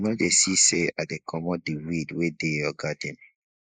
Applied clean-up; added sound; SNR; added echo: neural mask model Resemble Enhance denoiser.